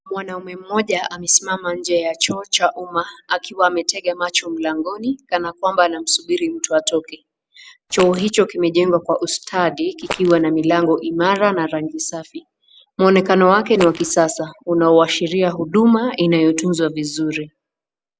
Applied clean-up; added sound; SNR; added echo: none; Fart; 10 dB; none.